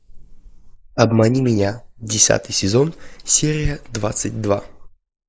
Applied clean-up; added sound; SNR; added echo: neural mask model Resemble Enhance denoiser.